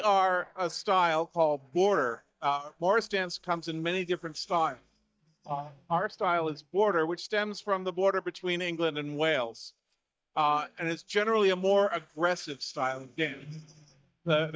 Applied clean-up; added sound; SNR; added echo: neural mask model DeepFilterNet 3.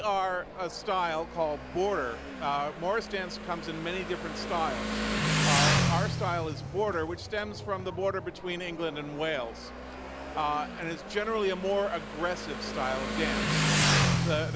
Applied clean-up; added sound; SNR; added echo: none; Motorcycle; 0 dB; none.